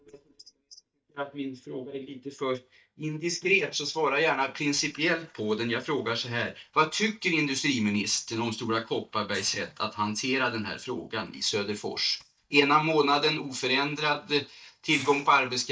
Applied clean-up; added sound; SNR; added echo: neural mask model DeepFilterNet 3.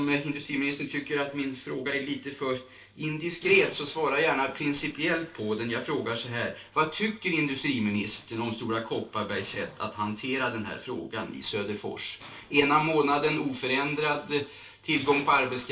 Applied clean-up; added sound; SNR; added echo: neural separator model SepFormer DNS4.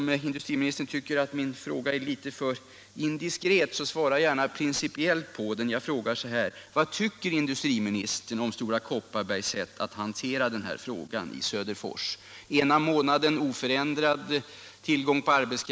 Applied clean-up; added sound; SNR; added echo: none; none; none; none.